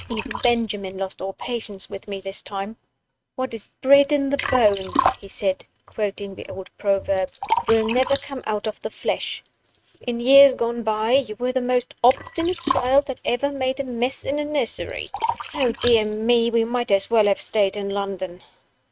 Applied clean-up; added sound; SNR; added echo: neural mask model RNNoise.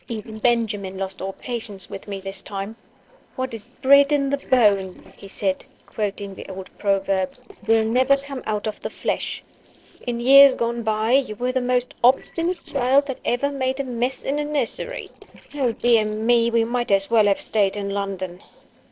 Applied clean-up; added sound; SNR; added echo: neural separator model SepFormer DNS4.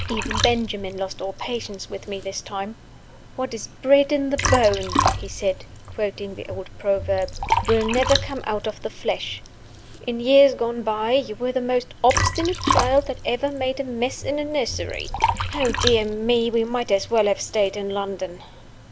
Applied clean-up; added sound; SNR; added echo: none; Liquid; 5 dB; none.